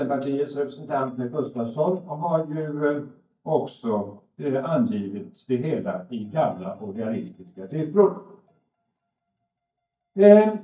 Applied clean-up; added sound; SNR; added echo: neural mask model DeepFilterNet 3.